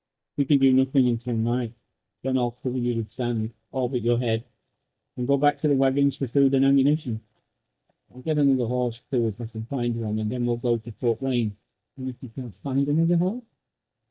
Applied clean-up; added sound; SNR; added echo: neural mask model DeepFilterNet 3.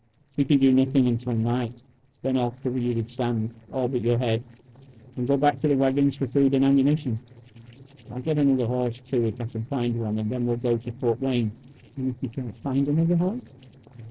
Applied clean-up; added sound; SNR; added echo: neural separator model SepFormer DNS4.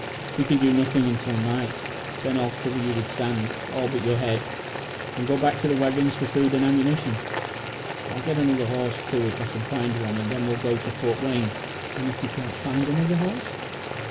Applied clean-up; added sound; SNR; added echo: none; Boiling; 7 dB; reverberation time 2.7 s.